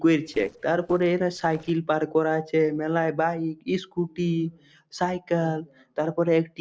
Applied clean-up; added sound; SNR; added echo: neural separator model SepFormer DNS4.